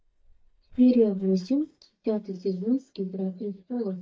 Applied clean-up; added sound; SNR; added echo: neural mask model DeepFilterNet 3.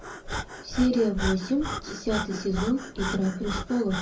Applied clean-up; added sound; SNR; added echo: none; Breathing; 6 dB; reverberation time 0.4 s.